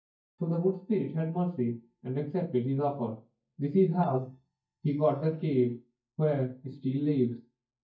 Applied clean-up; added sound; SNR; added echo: neural mask model DeepFilterNet 3.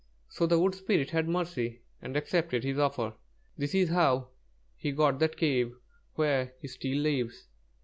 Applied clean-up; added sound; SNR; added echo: none; none; none; none.